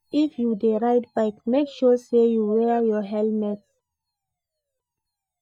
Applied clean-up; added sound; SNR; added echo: neural mask model DeepFilterNet 3.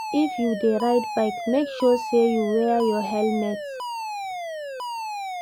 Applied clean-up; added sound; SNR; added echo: none; Alarm; 7 dB; none.